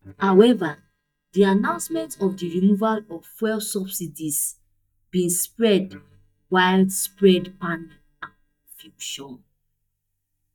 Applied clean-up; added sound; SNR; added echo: neural mask model DeepFilterNet 3.